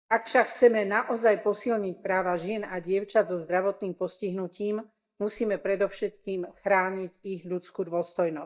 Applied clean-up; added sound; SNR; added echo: neural mask model DeepFilterNet 3.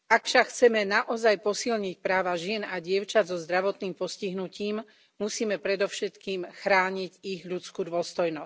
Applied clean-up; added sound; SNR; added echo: none; none; none; none.